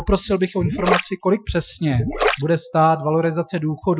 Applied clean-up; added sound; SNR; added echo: classical method Wiener filter.